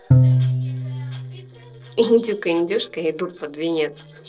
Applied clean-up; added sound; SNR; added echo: neural separator model SepFormer DNS4.